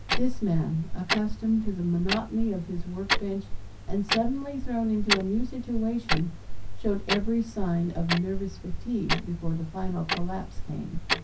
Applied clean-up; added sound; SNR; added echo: none; Clock; 0 dB; reverberation time 0.3 s.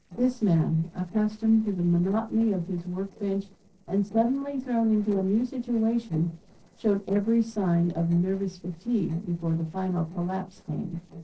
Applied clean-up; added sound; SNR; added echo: neural separator model SepFormer DNS4.